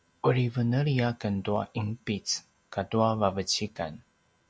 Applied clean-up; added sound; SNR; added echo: none; none; none; none.